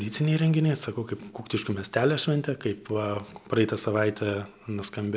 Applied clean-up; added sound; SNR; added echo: none; none; none; none.